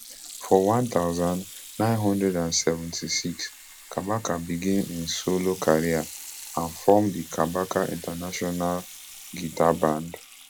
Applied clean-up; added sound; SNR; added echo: none; Sink (filling or washing) / Water tap, faucet; 17 dB; none.